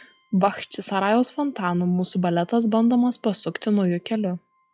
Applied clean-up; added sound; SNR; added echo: classical method log-MMSE.